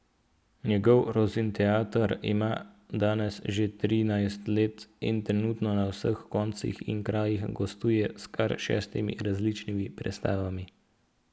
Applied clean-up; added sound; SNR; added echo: none; none; none; none.